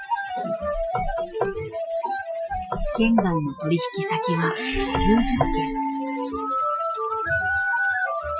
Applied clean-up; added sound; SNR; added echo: classical method Wiener filter.